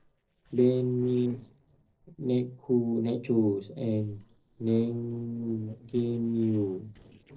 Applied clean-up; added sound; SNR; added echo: neural separator model SepFormer DNS4.